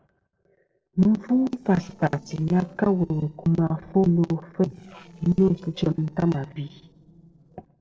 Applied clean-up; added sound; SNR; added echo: neural separator model SepFormer DNS4.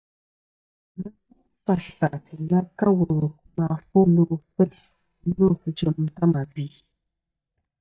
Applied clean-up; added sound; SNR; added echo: neural mask model DeepFilterNet 3.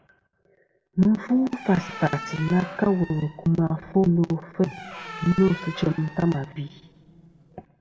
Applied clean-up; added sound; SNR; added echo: none; Squeak; 16 dB; reverberation time 1.8 s.